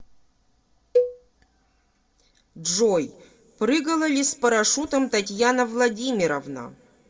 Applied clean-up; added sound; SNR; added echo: none; Cowbell; 4 dB; reverberation time 0.2 s.